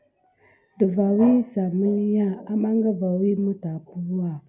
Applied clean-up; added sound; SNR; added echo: none; none; none; none.